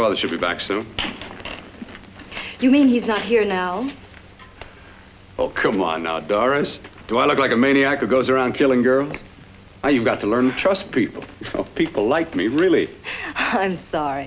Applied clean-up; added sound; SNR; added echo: none; none; none; none.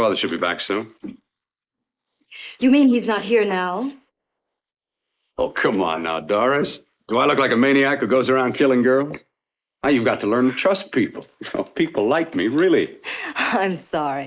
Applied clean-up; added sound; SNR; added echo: neural mask model Resemble Enhance denoiser.